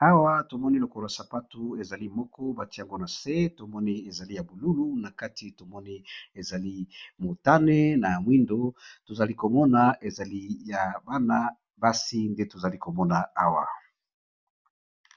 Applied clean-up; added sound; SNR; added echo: none; none; none; none.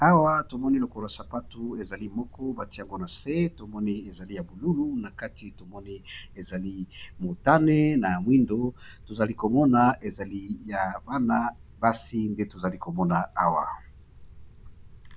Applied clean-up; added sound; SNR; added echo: none; Cricket; 17 dB; none.